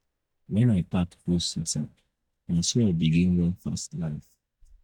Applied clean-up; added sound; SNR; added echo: neural mask model DeepFilterNet 3.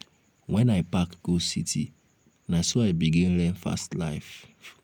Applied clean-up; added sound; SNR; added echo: none; none; none; none.